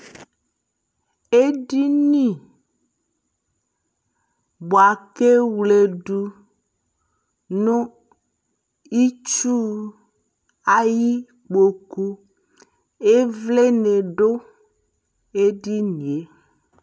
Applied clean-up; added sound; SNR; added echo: none; none; none; none.